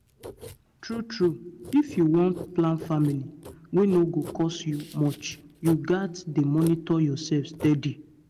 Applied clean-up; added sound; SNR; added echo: none; Writing; 19 dB; none.